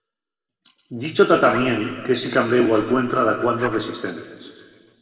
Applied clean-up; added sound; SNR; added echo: none; Zipper (clothing); 17 dB; reverberation time 2.0 s.